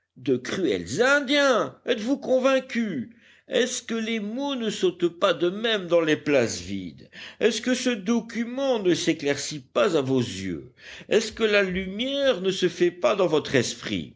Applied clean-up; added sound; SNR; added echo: none; none; none; none.